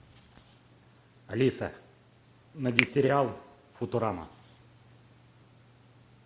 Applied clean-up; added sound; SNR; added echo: none; Finger snapping; 3 dB; none.